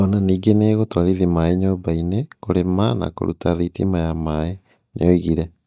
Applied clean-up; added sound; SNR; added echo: neural mask model DeepFilterNet 3.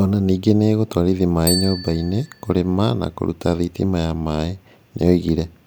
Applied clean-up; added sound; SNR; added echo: none; Bicycle bell; 16 dB; none.